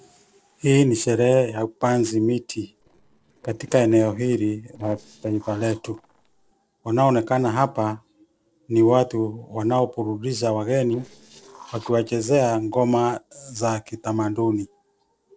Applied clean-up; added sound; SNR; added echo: neural separator model SepFormer DNS4.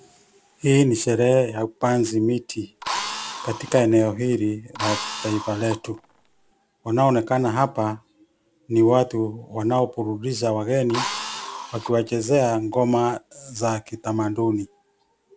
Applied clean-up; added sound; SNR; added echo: none; Drill; 9 dB; none.